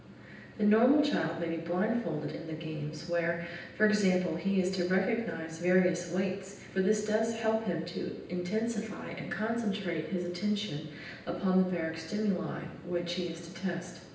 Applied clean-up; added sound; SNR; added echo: none; none; none; reverberation time 0.9 s.